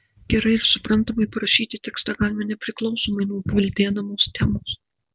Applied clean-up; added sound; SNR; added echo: none; none; none; none.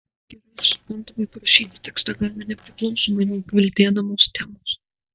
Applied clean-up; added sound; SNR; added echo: neural mask model DeepFilterNet 3.